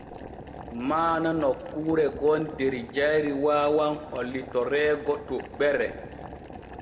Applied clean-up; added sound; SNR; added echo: none; Boiling; 15 dB; reverberation time 1.6 s.